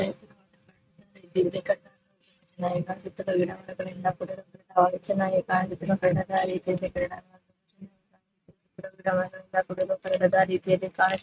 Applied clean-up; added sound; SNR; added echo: neural mask model RNNoise.